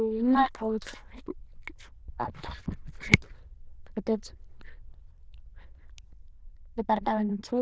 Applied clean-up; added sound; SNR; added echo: neural diffusion model UNIVERSE++.